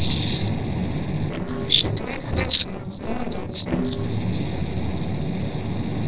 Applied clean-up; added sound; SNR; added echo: neural separator model SepFormer DNS4.